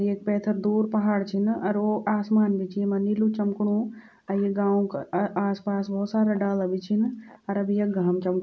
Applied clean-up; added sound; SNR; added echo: none; none; none; none.